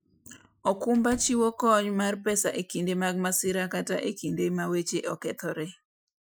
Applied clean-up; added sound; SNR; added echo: classical method Wiener filter.